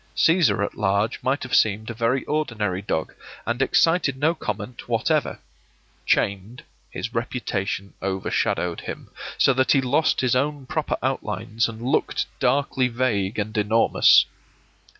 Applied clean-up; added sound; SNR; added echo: none; none; none; none.